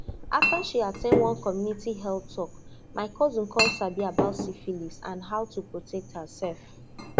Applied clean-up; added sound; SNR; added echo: none; Chink, clink; 1 dB; none.